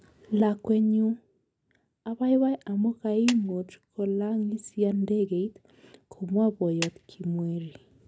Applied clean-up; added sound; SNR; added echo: none; Clapping; 14 dB; none.